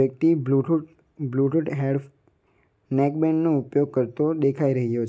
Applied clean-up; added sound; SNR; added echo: none; none; none; none.